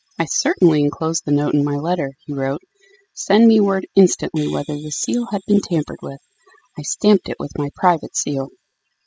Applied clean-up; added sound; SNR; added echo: classical method spectral subtraction.